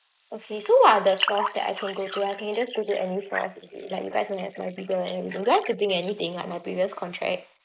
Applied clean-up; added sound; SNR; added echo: neural mask model Resemble Enhance denoiser.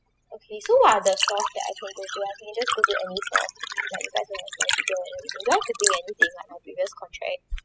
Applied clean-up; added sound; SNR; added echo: classical method spectral subtraction.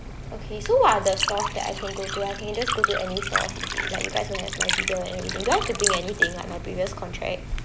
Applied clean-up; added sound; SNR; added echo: none; Liquid; 1 dB; none.